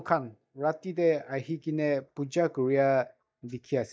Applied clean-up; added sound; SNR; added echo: neural mask model DeepFilterNet 3.